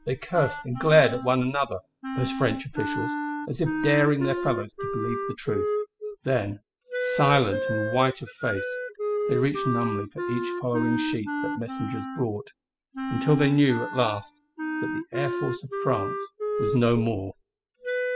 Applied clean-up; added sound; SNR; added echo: classical method spectral subtraction.